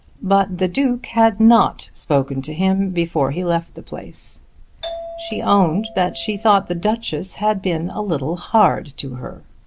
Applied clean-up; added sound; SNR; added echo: none; Doorbell; 15 dB; none.